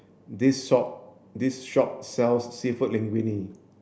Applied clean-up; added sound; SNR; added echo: none; none; none; none.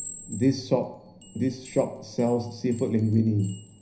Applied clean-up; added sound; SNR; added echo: none; Chime; 18 dB; reverberation time 0.5 s.